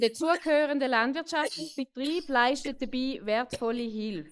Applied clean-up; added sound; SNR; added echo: neural mask model Resemble Enhance denoiser.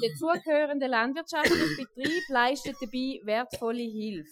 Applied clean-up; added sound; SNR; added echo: classical method Wiener filter.